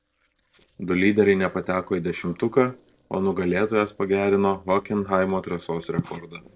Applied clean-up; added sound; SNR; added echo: neural separator model SepFormer DNS4.